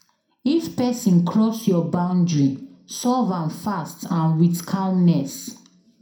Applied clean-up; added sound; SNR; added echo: none; none; none; reverberation time 0.4 s.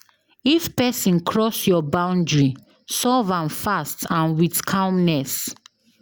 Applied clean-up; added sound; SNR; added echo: none; none; none; none.